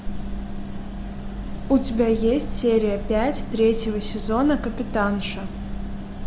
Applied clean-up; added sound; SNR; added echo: none; none; none; none.